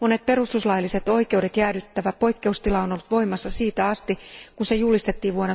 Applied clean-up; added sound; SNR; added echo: none; none; none; none.